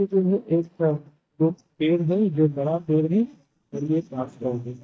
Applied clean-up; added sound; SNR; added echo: neural mask model DeepFilterNet 3.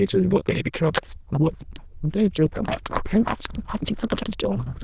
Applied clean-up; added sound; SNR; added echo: neural diffusion model UNIVERSE++.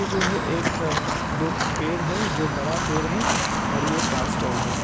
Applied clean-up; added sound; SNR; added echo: none; Walk, footsteps; -4 dB; none.